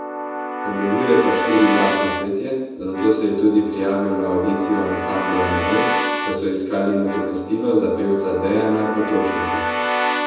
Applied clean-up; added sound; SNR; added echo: none; Keyboard (musical) / Brass instrument; 4 dB; reverberation time 1.1 s.